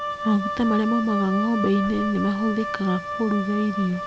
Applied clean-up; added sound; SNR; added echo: none; Wind instrument, woodwind instrument; 7 dB; none.